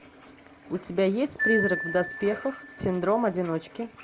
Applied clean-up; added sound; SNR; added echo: none; Marimba, xylophone; 7 dB; none.